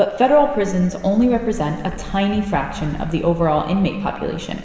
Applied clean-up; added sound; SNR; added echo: none; Wind; 16 dB; reverberation time 2.9 s.